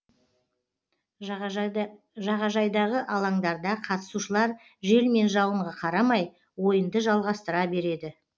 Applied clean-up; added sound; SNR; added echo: none; none; none; none.